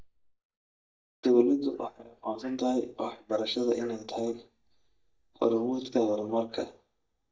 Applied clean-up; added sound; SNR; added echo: neural mask model DeepFilterNet 3.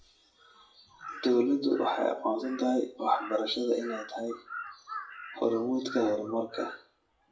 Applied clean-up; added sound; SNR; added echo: classical method WPE with log-MMSE.